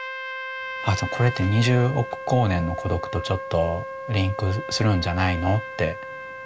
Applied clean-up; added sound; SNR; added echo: none; Trumpet; 10 dB; none.